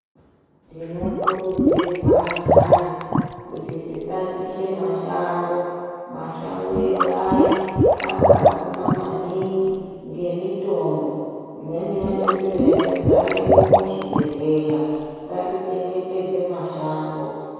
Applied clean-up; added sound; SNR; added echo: none; Liquid; -3 dB; reverberation time 2.2 s.